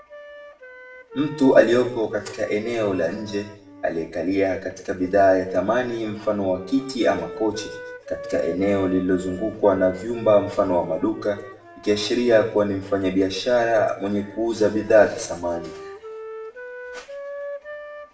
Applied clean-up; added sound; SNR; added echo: none; Wind instrument, woodwind instrument; 17 dB; reverberation time 0.6 s.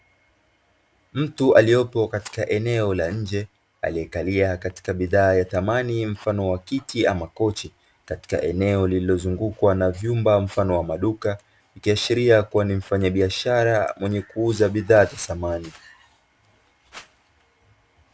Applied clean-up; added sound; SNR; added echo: none; none; none; none.